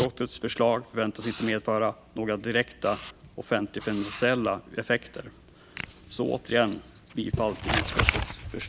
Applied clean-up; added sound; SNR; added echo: none; Writing; 7 dB; none.